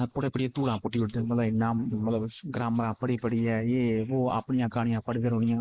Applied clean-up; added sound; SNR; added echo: neural mask model Resemble Enhance denoiser.